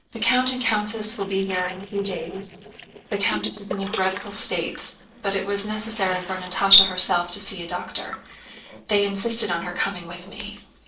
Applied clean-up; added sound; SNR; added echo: neural separator model SepFormer DNS4.